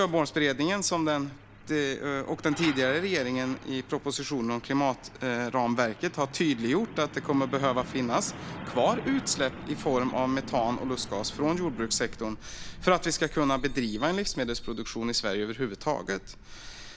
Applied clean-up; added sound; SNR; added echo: none; Truck; 13 dB; none.